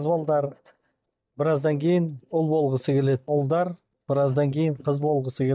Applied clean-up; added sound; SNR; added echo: neural mask model DeepFilterNet 3.